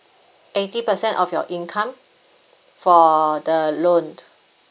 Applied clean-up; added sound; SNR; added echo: none; none; none; none.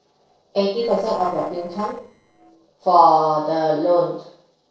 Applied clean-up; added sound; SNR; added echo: neural separator model SepFormer DNS4.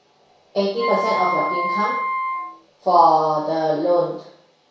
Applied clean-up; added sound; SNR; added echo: none; Wind instrument, woodwind instrument; 4 dB; reverberation time 0.6 s.